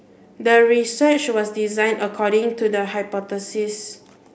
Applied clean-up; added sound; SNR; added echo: none; none; none; none.